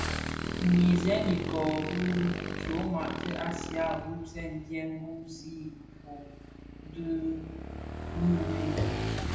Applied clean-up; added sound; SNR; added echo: none; Motorcycle / Engine; 4 dB; reverberation time 0.8 s.